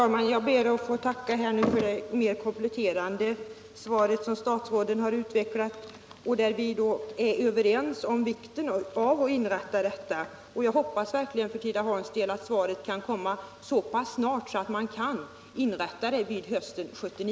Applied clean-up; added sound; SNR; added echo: none; none; none; none.